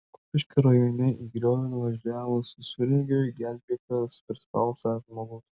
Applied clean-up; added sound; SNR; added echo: none; none; none; none.